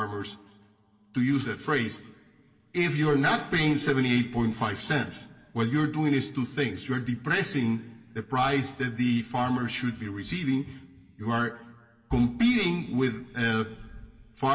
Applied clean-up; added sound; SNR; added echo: none; none; none; reverberation time 1.7 s.